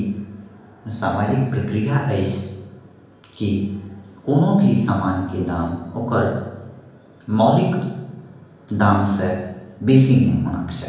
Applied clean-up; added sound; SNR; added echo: none; none; none; reverberation time 1.0 s.